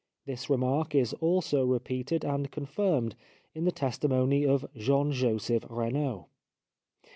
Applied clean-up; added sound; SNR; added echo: none; none; none; none.